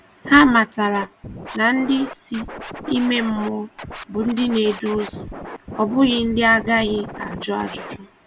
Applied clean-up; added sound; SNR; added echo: none; Scratching (performance technique); 14 dB; none.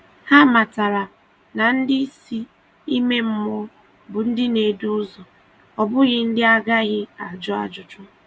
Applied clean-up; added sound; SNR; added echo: none; none; none; none.